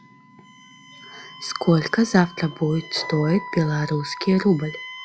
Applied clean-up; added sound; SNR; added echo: classical method log-MMSE.